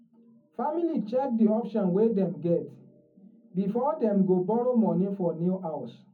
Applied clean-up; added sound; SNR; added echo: none; none; none; reverberation time 0.4 s.